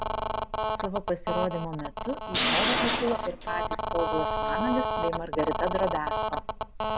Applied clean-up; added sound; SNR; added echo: none; Tools + Telephone; -3 dB; none.